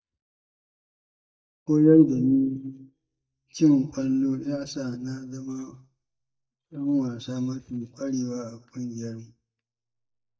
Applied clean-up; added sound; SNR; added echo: neural mask model DeepFilterNet 3.